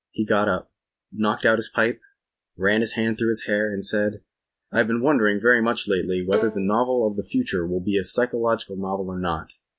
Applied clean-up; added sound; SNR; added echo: neural mask model RNNoise.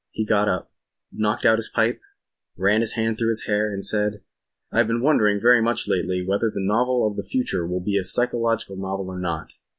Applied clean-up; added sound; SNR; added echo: none; none; none; none.